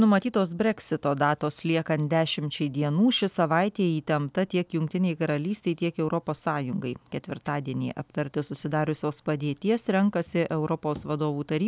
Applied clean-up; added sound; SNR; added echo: none; none; none; none.